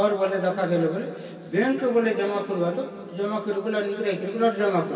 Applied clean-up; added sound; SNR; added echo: none; none; none; reverberation time 2.6 s.